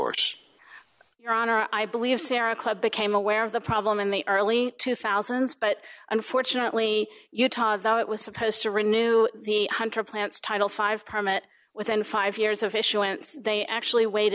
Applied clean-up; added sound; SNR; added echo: none; none; none; none.